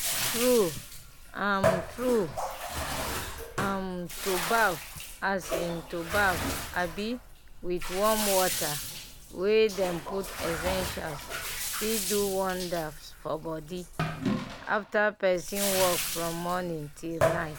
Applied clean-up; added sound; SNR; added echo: none; Bathtub (filling or washing); 3 dB; none.